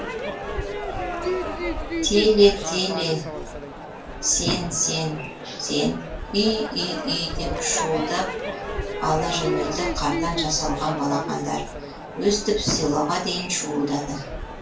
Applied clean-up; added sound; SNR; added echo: none; Crowd / Fireworks; 5 dB; reverberation time 0.3 s.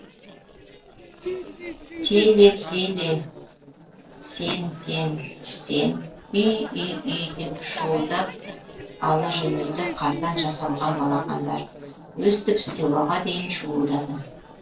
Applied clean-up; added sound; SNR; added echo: neural separator model SepFormer DNS4.